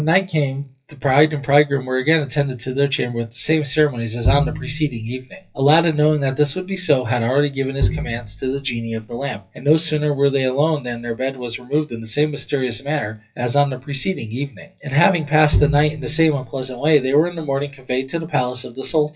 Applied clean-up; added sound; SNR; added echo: classical method WPE with log-MMSE.